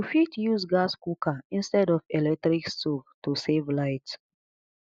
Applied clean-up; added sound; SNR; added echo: none; none; none; none.